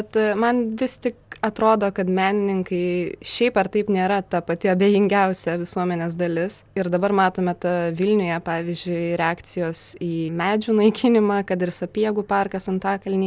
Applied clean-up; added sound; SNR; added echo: none; none; none; none.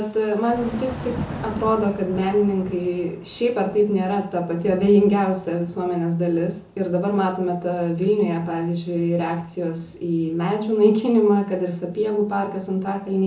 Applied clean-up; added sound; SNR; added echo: none; Thunder / Rain; 17 dB; reverberation time 0.6 s.